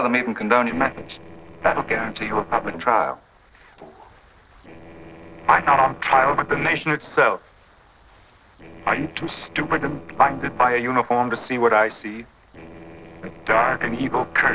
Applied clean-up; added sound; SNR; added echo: neural separator model SepFormer DNS4.